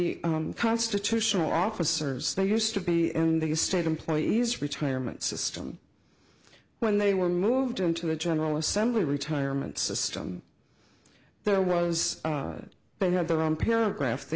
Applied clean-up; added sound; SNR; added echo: none; none; none; none.